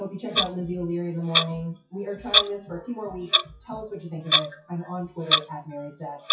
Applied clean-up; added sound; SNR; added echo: classical method WPE with log-MMSE.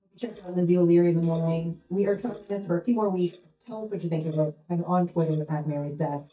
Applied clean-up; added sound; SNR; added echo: neural mask model DeepFilterNet 3.